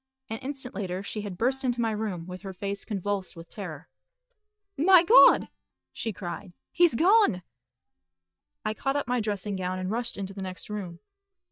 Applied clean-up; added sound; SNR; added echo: neural mask model DeepFilterNet 3.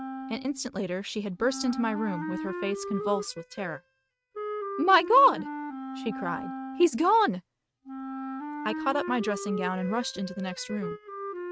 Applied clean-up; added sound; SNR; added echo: neural mask model RNNoise.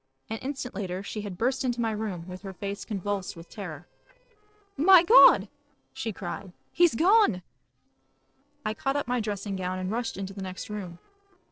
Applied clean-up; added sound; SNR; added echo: neural separator model SepFormer DNS4.